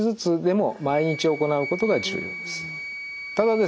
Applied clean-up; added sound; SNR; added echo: none; Wind instrument, woodwind instrument; 11 dB; none.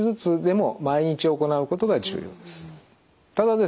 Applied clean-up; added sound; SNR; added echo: none; none; none; none.